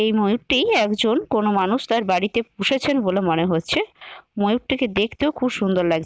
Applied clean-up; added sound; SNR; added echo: none; none; none; none.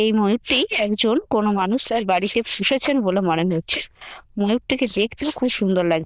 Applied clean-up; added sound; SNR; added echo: neural diffusion model UNIVERSE++.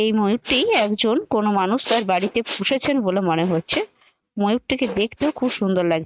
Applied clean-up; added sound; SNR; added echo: neural mask model RNNoise.